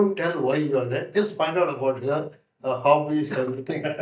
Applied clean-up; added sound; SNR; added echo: neural mask model DeepFilterNet 3.